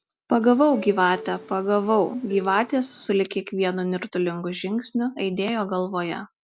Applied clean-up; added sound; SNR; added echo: none; Subway, metro, underground; 17 dB; none.